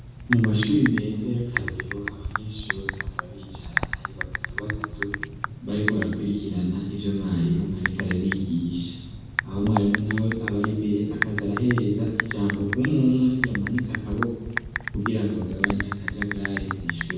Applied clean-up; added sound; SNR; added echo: none; Typing; 6 dB; reverberation time 1.1 s.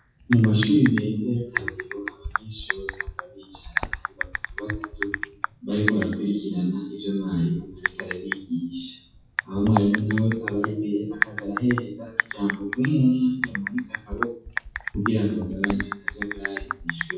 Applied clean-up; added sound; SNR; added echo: classical method WPE with log-MMSE.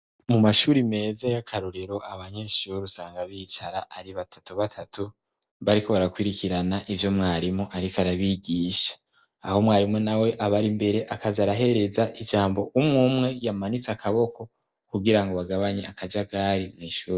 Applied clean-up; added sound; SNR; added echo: none; none; none; none.